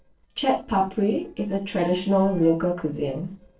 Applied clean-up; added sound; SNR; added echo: neural separator model SepFormer DNS4.